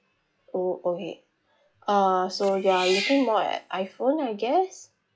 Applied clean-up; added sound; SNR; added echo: classical method log-MMSE.